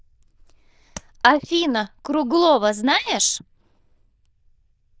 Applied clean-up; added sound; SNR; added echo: neural diffusion model UNIVERSE++.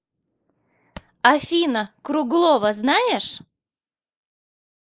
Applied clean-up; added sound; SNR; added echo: neural mask model Resemble Enhance denoiser.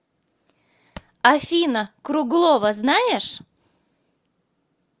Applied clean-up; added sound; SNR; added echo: none; Tap; 17 dB; none.